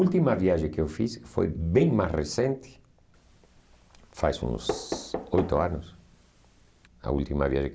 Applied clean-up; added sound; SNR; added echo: none; Knock; 11 dB; none.